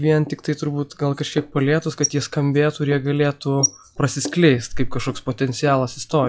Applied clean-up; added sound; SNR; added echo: classical method log-MMSE.